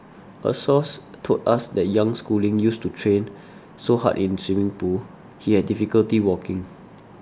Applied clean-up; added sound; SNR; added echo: none; none; none; none.